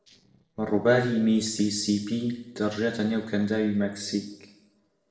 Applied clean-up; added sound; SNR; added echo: neural separator model SepFormer DNS4.